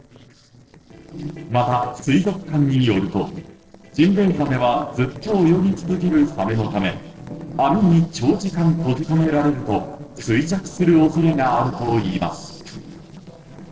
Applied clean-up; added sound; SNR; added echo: neural separator model SepFormer DNS4.